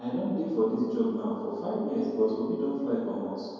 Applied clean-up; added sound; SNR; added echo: none; none; none; reverberation time 2.2 s.